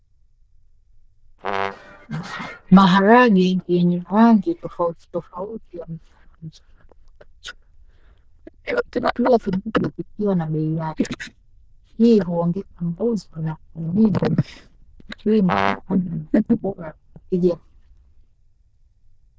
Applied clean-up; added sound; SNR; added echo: neural diffusion model UNIVERSE++.